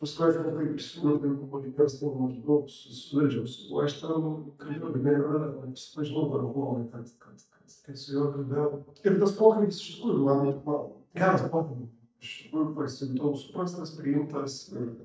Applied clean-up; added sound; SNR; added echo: neural mask model DeepFilterNet 3.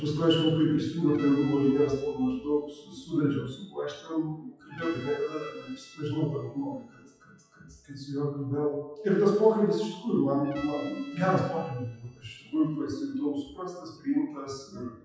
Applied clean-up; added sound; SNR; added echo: classical method WPE with log-MMSE.